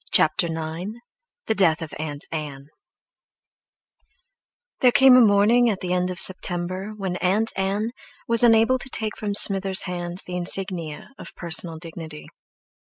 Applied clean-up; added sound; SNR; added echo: none; none; none; none.